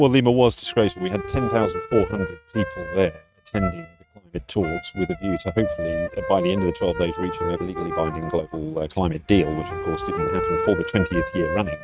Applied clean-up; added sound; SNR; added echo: neural mask model RNNoise.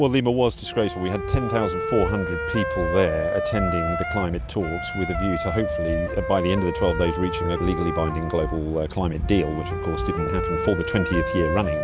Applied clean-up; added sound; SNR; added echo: none; Wind instrument, woodwind instrument; 5 dB; none.